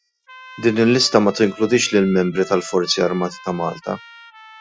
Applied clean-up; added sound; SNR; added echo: classical method Wiener filter.